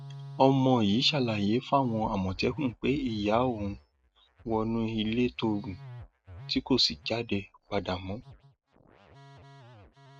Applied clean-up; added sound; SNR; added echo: neural mask model RNNoise.